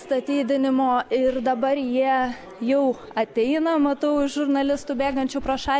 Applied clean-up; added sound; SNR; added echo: none; none; none; none.